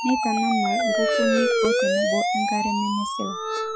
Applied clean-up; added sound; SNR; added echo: classical method Wiener filter.